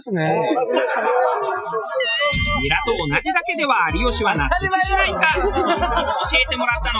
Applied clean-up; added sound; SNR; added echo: classical method Wiener filter.